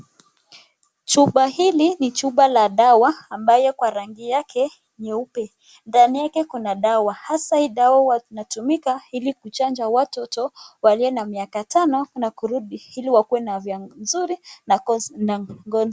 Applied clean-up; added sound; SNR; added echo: none; none; none; none.